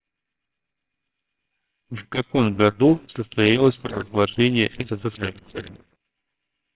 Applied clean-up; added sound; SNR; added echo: neural separator model SepFormer WHAMR!.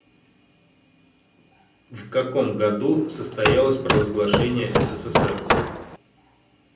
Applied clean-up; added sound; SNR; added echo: none; Hammer; -2 dB; reverberation time 0.6 s.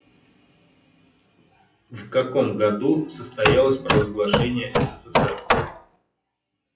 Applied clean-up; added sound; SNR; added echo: classical method WPE with log-MMSE.